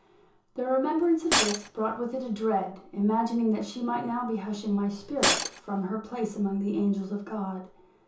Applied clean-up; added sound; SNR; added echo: none; Shatter; 0 dB; reverberation time 0.6 s.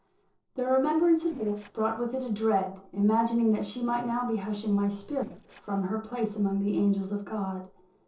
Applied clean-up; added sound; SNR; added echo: neural separator model SepFormer DNS4.